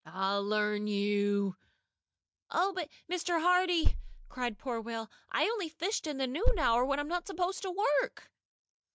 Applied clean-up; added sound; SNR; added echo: neural mask model DeepFilterNet 3.